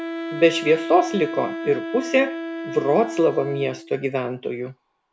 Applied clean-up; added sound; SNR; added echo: none; Wind instrument, woodwind instrument; 9 dB; none.